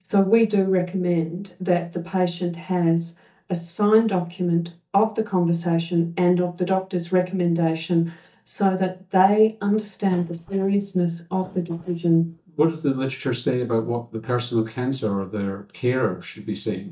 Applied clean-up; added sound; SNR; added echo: neural mask model DeepFilterNet 3.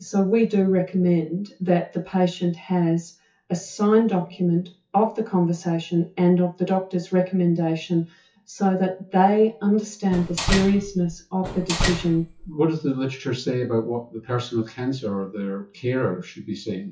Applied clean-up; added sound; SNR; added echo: classical method WPE with log-MMSE.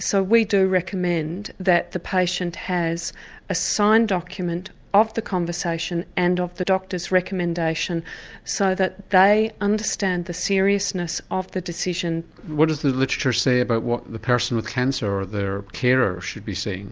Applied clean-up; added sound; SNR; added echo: none; none; none; none.